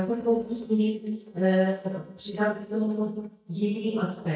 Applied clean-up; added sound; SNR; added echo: neural mask model DeepFilterNet 3.